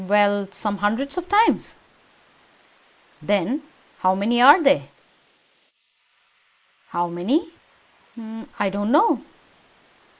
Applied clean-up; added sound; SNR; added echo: neural mask model Resemble Enhance denoiser.